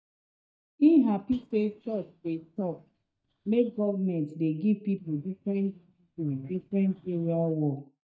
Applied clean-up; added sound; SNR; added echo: neural mask model DeepFilterNet 3.